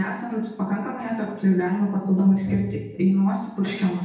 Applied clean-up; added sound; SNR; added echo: none; none; none; reverberation time 0.8 s.